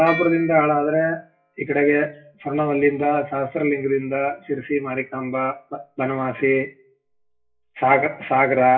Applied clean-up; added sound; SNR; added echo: classical method WPE with log-MMSE.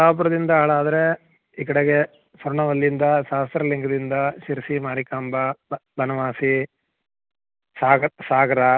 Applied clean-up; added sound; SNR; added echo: none; none; none; none.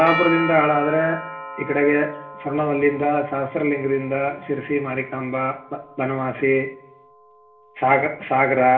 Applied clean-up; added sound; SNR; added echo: none; Doorbell; 12 dB; reverberation time 0.5 s.